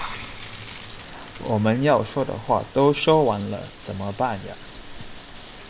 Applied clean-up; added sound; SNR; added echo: none; Bathtub (filling or washing) / Water; 15 dB; none.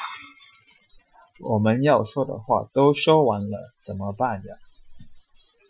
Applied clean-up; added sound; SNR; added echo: classical method Wiener filter.